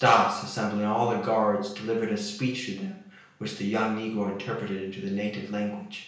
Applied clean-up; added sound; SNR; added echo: none; none; none; reverberation time 0.5 s.